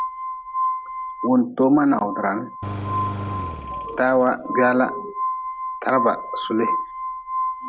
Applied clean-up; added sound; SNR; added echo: none; Engine + Glass; 4 dB; none.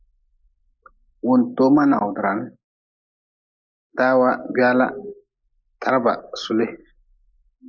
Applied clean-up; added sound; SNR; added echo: neural mask model Resemble Enhance denoiser.